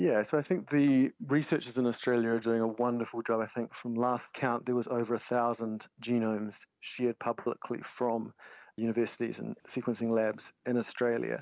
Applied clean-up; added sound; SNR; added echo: none; none; none; none.